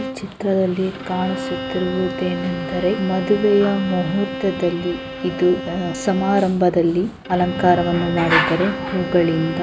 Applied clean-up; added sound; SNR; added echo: none; Bowed string instrument; 9 dB; none.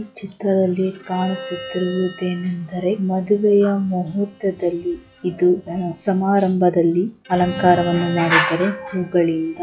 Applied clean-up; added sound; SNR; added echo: classical method log-MMSE.